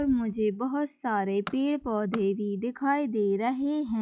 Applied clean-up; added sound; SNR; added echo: classical method log-MMSE.